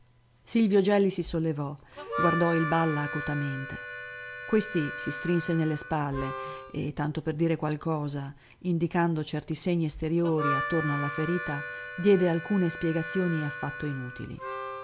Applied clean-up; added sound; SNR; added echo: none; Harmonica + Bird vocalization, bird call, bird song; 5 dB; none.